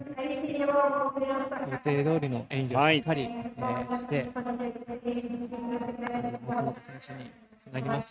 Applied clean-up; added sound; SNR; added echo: neural mask model RNNoise.